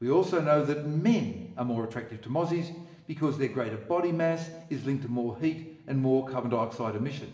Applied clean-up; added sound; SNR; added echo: none; none; none; reverberation time 1.1 s.